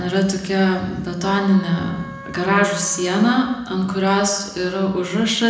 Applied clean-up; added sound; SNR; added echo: none; Trumpet; 18 dB; reverberation time 0.9 s.